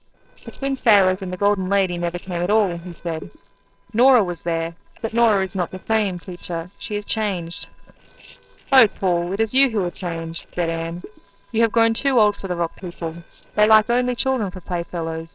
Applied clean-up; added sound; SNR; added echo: neural separator model SepFormer DNS4.